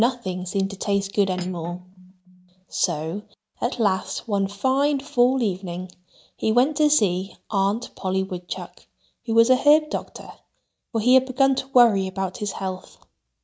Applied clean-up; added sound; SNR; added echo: neural mask model RNNoise.